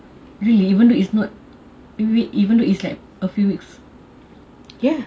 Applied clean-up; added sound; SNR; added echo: none; none; none; none.